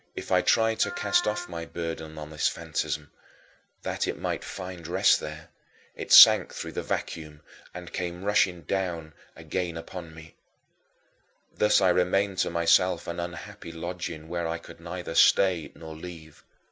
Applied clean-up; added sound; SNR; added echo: none; Wind instrument, woodwind instrument; 11 dB; none.